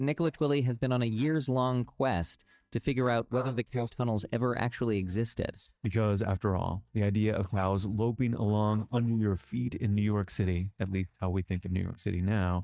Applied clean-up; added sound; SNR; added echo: neural mask model DeepFilterNet 3.